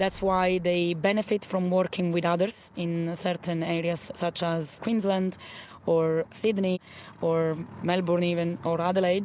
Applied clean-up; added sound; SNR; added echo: none; none; none; none.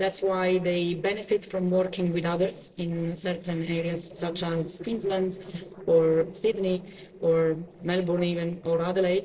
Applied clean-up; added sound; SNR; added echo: neural separator model SepFormer DNS4.